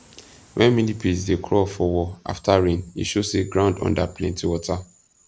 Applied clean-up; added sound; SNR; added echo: none; none; none; none.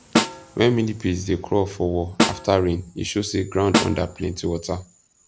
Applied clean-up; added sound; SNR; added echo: none; Snare drum; 3 dB; none.